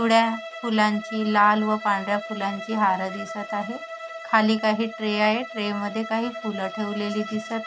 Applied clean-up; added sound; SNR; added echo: none; Bowed string instrument; 12 dB; none.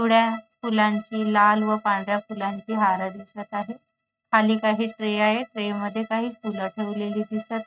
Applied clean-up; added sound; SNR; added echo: neural mask model RNNoise.